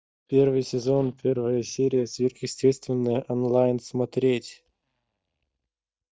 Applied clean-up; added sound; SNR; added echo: neural mask model DeepFilterNet 3.